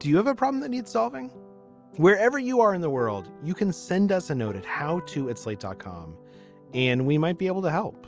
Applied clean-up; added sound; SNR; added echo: none; none; none; none.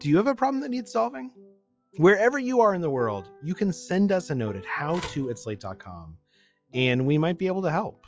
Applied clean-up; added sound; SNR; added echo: classical method log-MMSE.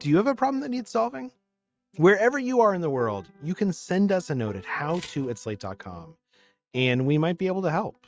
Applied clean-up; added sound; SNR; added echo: neural mask model RNNoise.